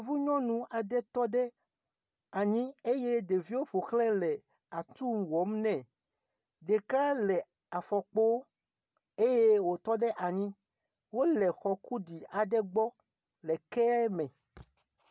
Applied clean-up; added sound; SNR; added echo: none; none; none; none.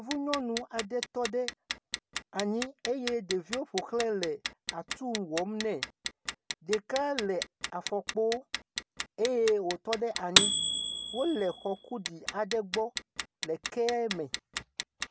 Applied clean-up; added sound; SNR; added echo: none; Clock; 3 dB; none.